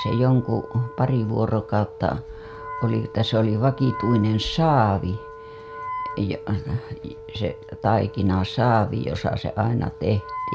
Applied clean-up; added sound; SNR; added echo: none; Wind instrument, woodwind instrument; 14 dB; none.